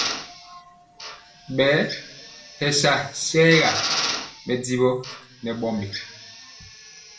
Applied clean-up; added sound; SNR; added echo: none; Drill; 8 dB; reverberation time 0.4 s.